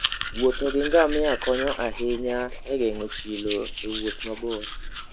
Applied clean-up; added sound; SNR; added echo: none; Domestic sounds, home sounds; 5 dB; none.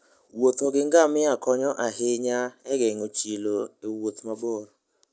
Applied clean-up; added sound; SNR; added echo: none; none; none; none.